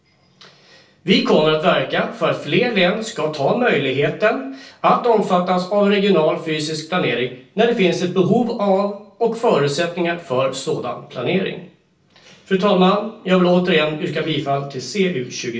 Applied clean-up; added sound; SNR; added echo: none; none; none; reverberation time 0.4 s.